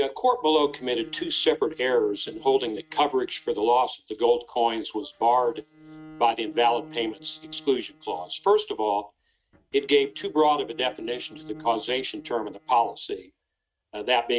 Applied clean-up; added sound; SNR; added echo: neural mask model RNNoise.